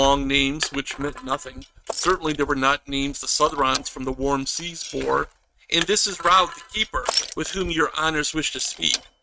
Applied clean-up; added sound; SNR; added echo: neural mask model RNNoise.